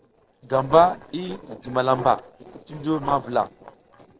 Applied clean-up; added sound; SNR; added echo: neural separator model SepFormer DNS4.